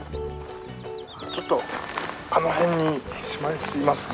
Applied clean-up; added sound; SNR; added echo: none; none; none; none.